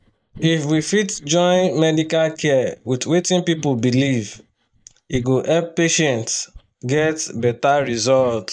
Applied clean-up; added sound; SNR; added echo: neural mask model DeepFilterNet 3.